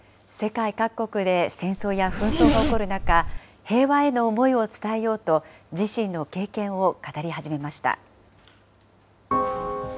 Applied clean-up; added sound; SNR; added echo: none; Zipper (clothing); -2 dB; none.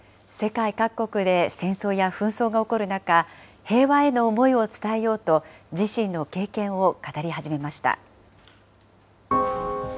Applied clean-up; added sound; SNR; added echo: none; none; none; none.